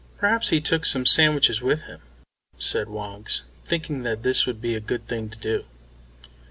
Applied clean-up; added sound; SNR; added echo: none; none; none; none.